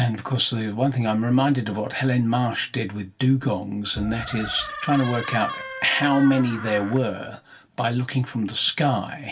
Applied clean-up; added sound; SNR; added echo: none; Door; 11 dB; reverberation time 0.2 s.